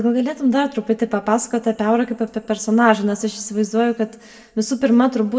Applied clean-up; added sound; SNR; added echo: none; none; none; reverberation time 1.2 s.